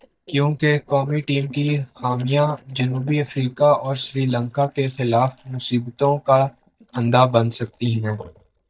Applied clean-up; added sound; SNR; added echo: neural mask model DeepFilterNet 3.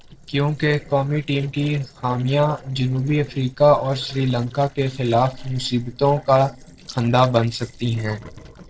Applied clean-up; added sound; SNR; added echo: neural separator model SepFormer DNS4.